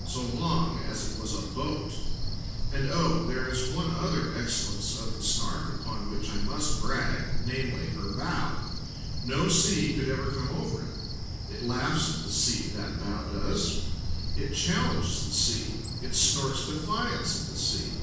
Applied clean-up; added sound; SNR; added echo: none; Cricket; 0 dB; reverberation time 1.2 s.